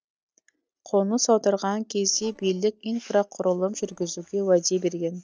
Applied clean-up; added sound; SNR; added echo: neural separator model SepFormer DNS4.